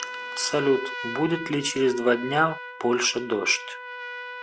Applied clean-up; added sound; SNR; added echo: none; Trumpet; 11 dB; none.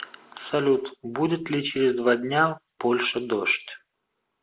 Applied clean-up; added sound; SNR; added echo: none; none; none; none.